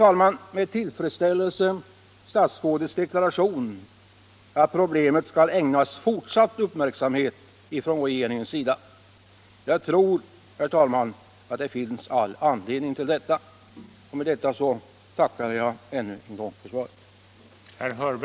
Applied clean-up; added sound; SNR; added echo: none; none; none; none.